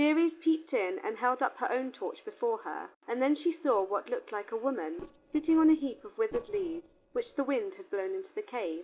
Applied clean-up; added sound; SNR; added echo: neural separator model SepFormer DNS4.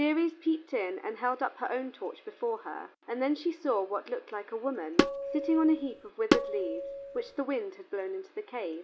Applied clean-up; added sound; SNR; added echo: none; Tabla; -1 dB; none.